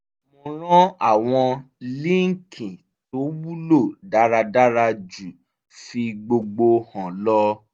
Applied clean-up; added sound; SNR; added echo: none; none; none; none.